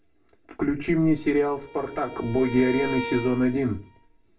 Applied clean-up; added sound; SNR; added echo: none; Bowed string instrument; 13 dB; reverberation time 0.2 s.